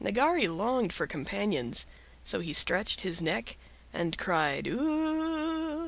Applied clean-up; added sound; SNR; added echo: none; none; none; none.